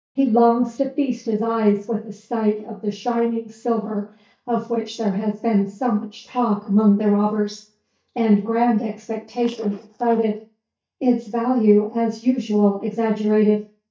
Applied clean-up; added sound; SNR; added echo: neural mask model DeepFilterNet 3.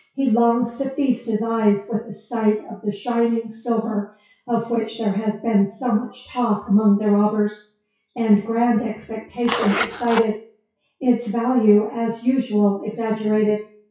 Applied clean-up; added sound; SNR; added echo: classical method WPE with log-MMSE.